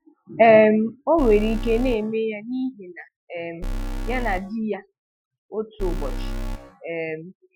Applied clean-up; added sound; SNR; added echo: classical method Wiener filter.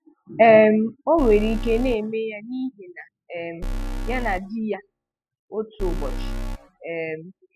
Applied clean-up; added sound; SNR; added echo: classical method spectral subtraction.